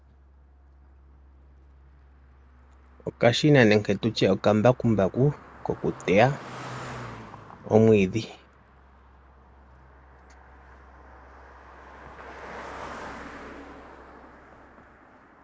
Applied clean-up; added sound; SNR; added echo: none; Car passing by; 18 dB; none.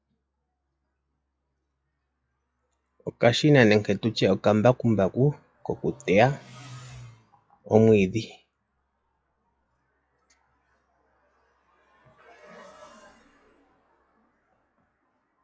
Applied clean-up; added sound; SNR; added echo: classical method log-MMSE.